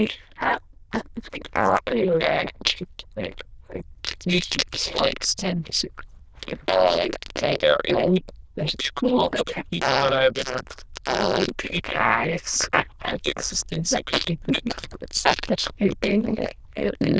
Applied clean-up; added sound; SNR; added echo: neural diffusion model UNIVERSE++.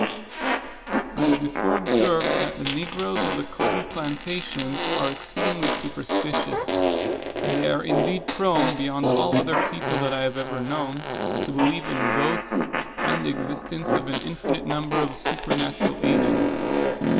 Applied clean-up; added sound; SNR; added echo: none; Fart; -3 dB; none.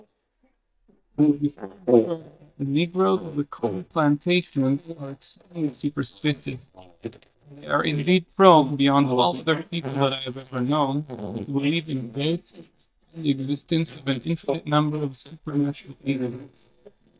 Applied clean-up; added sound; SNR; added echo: neural mask model DeepFilterNet 3.